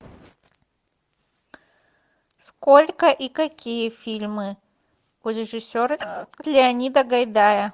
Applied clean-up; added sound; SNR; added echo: none; none; none; none.